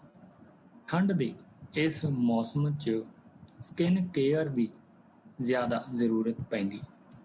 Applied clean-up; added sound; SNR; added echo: none; none; none; none.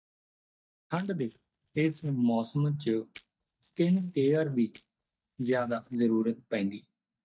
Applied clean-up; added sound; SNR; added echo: neural mask model DeepFilterNet 3.